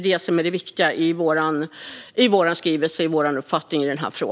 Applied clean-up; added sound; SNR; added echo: none; none; none; none.